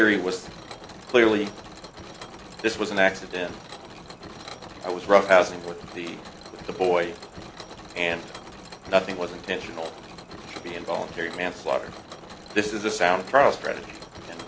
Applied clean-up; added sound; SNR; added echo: none; Mechanisms; 15 dB; none.